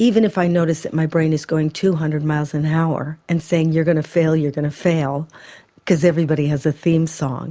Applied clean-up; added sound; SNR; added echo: none; none; none; none.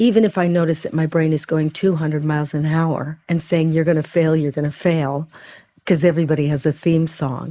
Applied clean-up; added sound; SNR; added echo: neural mask model Resemble Enhance denoiser.